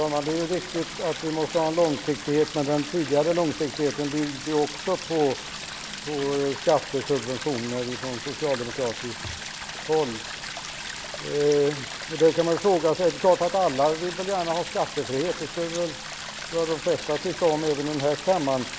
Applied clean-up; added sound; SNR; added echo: none; Stream; 10 dB; none.